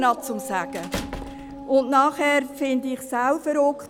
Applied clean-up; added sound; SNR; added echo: none; Squeak / Slam / Human group actions + Dog; 13 dB; none.